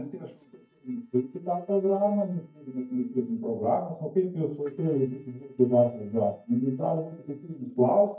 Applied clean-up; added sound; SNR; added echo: neural mask model DeepFilterNet 3.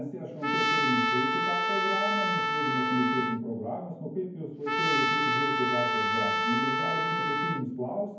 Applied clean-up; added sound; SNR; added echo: none; Trumpet; -4 dB; reverberation time 0.9 s.